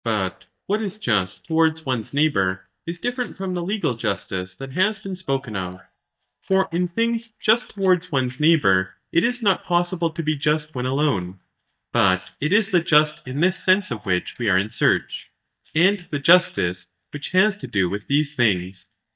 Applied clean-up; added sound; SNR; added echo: neural mask model DeepFilterNet 3.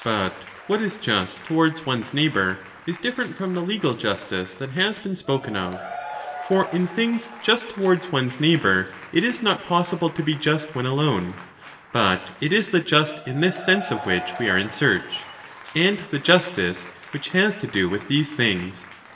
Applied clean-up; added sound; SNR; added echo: none; Applause / Crowd / Cheering; 16 dB; reverberation time 1.0 s.